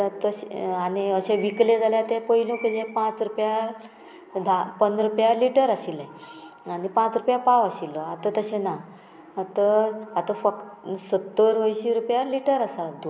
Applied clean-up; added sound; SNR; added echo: none; none; none; none.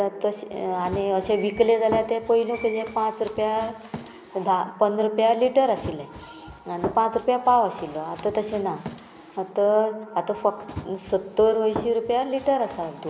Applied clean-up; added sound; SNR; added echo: none; Run; 16 dB; none.